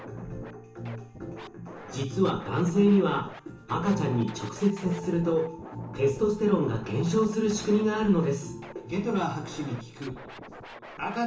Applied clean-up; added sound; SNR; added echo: none; Scratching (performance technique); 17 dB; reverberation time 0.8 s.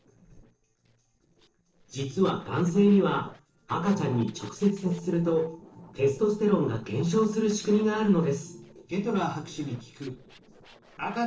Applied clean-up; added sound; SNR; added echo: neural separator model SepFormer DNS4.